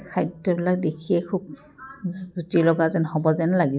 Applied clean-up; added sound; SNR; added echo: none; none; none; none.